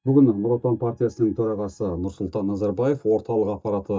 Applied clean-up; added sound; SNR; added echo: neural mask model DeepFilterNet 3.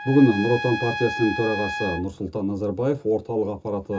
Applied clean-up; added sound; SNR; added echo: none; Trumpet; 10 dB; reverberation time 0.2 s.